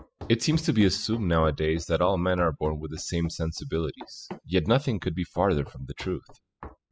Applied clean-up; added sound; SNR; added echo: classical method spectral subtraction.